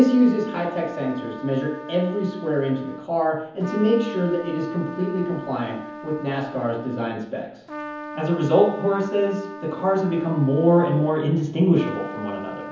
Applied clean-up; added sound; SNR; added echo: none; Trumpet; 13 dB; reverberation time 0.7 s.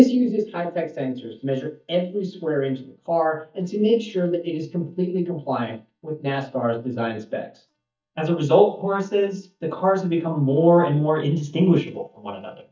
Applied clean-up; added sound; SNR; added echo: neural mask model DeepFilterNet 3.